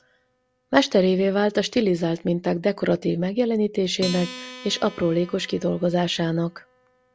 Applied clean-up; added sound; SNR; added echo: none; Acoustic guitar; 19 dB; none.